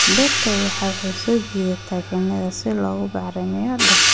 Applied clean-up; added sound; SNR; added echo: none; Hi-hat; 0 dB; none.